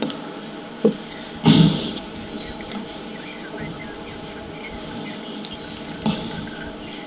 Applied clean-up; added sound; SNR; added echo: none; Wind; 19 dB; reverberation time 0.4 s.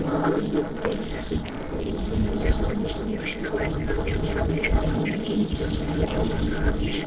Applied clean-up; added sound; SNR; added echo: neural separator model SepFormer DNS4.